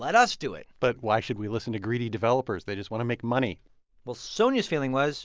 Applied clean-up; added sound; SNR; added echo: none; none; none; none.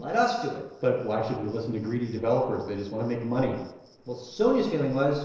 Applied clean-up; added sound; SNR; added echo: neural separator model SepFormer DNS4.